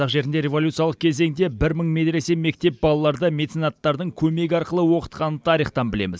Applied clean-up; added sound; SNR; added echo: none; none; none; none.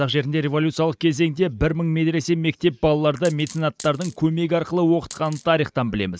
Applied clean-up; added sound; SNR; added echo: neural mask model RNNoise.